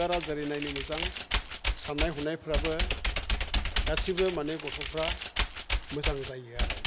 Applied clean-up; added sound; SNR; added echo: none; Computer keyboard; -3 dB; none.